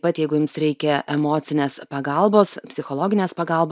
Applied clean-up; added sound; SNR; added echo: none; none; none; none.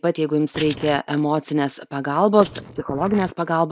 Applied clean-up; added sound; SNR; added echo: neural mask model Resemble Enhance denoiser.